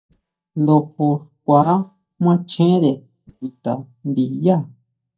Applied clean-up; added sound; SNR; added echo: neural mask model DeepFilterNet 3.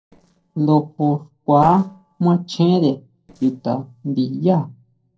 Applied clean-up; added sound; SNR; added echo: neural separator model SepFormer DNS4.